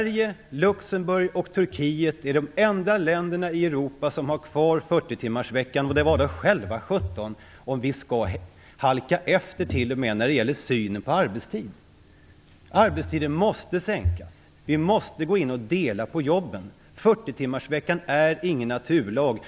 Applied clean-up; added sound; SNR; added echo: none; none; none; none.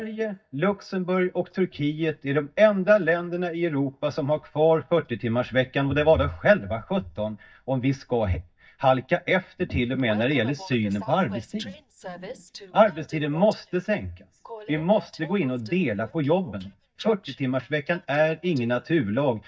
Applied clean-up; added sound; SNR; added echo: neural mask model DeepFilterNet 3.